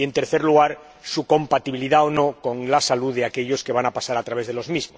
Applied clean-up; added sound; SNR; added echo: none; none; none; none.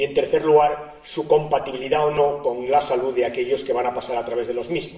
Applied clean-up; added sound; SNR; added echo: none; none; none; reverberation time 0.8 s.